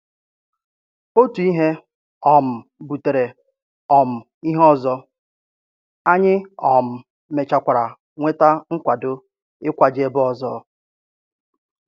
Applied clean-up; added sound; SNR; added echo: none; none; none; none.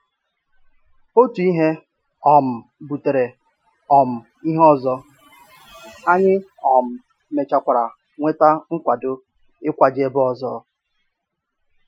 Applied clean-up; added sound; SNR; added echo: classical method Wiener filter.